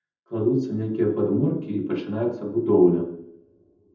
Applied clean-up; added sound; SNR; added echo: none; none; none; reverberation time 0.8 s.